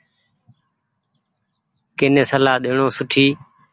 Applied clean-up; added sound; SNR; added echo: none; none; none; none.